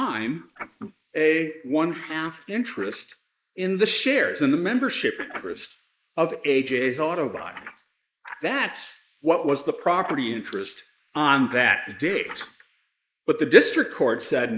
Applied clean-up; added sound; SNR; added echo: neural mask model Resemble Enhance denoiser.